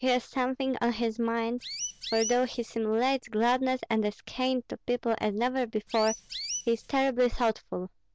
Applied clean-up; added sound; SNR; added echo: neural mask model Resemble Enhance denoiser.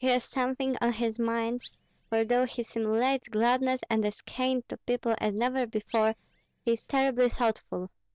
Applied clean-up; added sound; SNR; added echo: neural mask model DeepFilterNet 3.